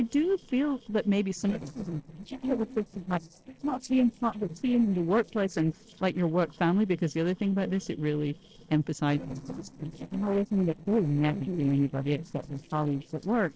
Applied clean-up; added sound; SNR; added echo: neural separator model SepFormer DNS4.